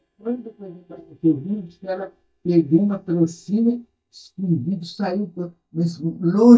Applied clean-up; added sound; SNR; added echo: neural mask model DeepFilterNet 3.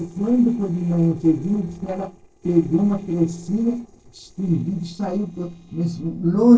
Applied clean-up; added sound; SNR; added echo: neural separator model SepFormer DNS4.